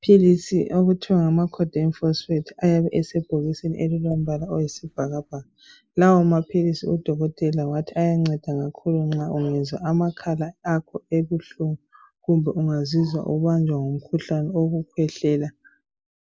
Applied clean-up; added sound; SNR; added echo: neural mask model Resemble Enhance denoiser.